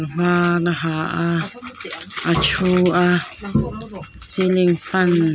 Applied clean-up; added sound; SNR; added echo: none; none; none; none.